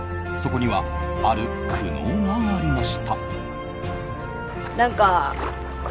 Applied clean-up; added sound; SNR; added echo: none; none; none; none.